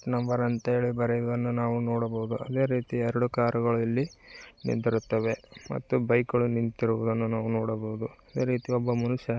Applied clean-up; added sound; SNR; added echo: none; none; none; none.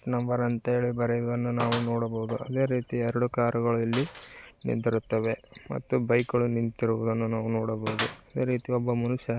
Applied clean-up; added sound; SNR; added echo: none; Gunshot, gunfire; 14 dB; none.